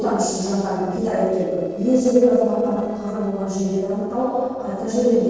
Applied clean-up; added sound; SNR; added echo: neural separator model SepFormer DNS4.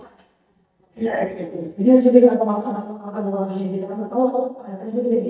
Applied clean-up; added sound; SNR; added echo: neural mask model DeepFilterNet 3.